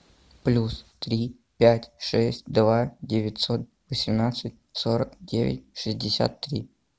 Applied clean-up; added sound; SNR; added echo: none; none; none; none.